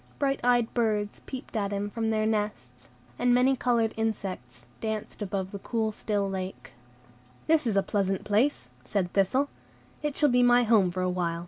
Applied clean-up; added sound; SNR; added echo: none; none; none; none.